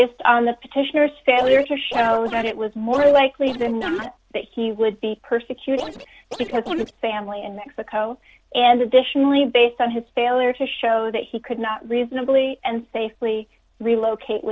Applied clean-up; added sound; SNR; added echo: neural separator model SepFormer DNS4.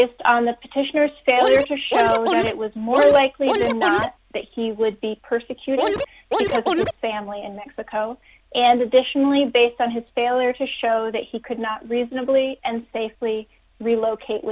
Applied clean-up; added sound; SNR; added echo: none; Scratching (performance technique); 1 dB; none.